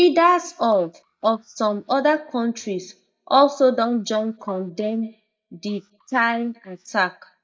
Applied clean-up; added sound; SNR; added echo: neural mask model DeepFilterNet 3.